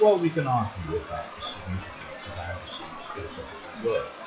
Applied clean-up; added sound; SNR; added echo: classical method WPE with log-MMSE.